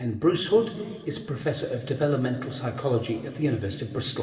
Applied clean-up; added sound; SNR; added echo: none; none; none; reverberation time 2.4 s.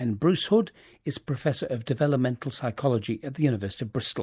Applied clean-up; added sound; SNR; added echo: none; none; none; none.